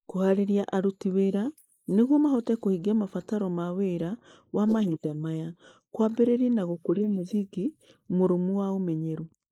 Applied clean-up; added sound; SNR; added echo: neural mask model Resemble Enhance denoiser.